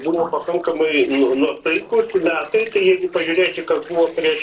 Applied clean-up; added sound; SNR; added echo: neural separator model SepFormer DNS4.